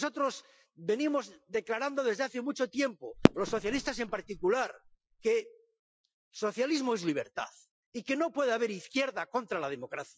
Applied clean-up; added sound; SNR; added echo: classical method Wiener filter.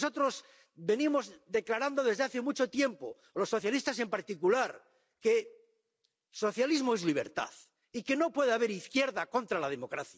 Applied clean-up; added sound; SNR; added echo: none; none; none; none.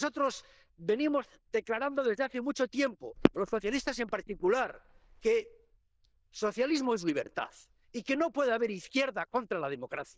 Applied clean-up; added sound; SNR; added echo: neural diffusion model UNIVERSE++.